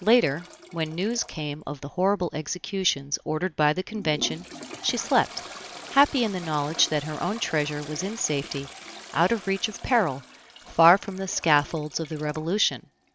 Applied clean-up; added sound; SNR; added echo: none; Toilet flush; 17 dB; none.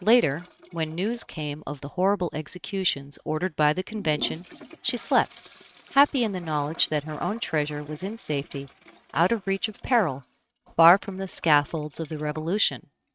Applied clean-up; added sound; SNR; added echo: neural mask model RNNoise.